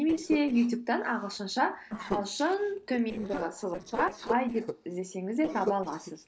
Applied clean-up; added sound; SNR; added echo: neural separator model SepFormer DNS4.